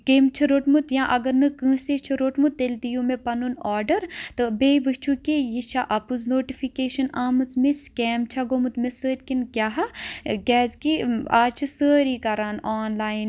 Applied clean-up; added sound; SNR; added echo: none; none; none; none.